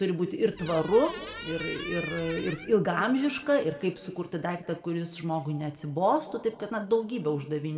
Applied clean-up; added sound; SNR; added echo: none; Squeak; 12 dB; reverberation time 1.6 s.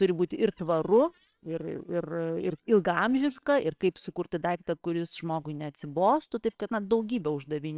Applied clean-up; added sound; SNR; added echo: neural separator model SepFormer WHAMR!.